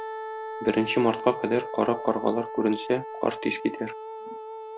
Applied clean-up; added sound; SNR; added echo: none; Wind instrument, woodwind instrument; 9 dB; none.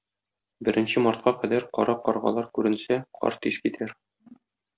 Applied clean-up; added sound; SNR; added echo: none; none; none; none.